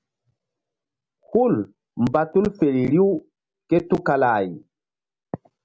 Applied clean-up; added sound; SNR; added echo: none; none; none; none.